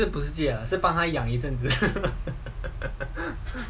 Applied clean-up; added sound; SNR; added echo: none; none; none; none.